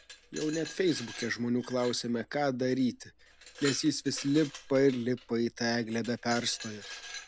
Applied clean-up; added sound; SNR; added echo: none; Glass; 15 dB; none.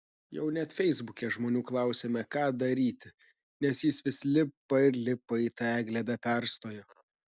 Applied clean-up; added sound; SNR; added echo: none; none; none; none.